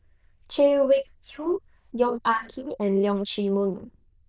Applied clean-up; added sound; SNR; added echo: neural diffusion model UNIVERSE++.